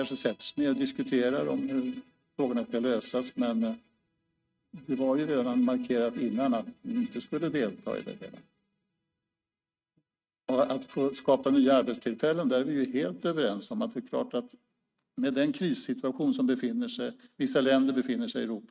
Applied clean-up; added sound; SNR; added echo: neural mask model RNNoise.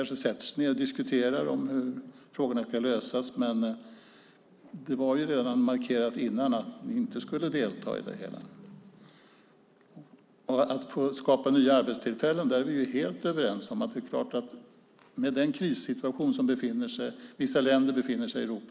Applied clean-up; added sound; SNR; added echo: none; none; none; none.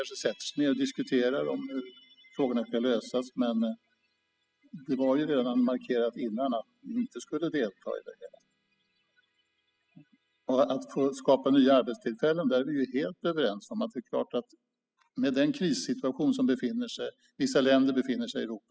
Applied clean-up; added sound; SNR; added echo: classical method spectral subtraction.